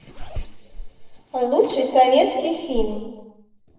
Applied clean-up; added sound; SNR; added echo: neural separator model SepFormer DNS4.